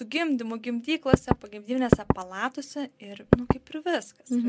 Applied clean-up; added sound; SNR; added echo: none; Knock / Wood; -5 dB; none.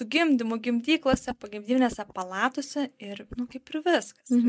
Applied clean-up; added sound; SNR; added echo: neural mask model DeepFilterNet 3.